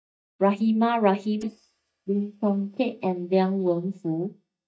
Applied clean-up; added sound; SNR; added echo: neural mask model DeepFilterNet 3.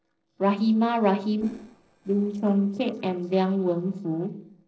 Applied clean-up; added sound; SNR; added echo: neural separator model SepFormer DNS4.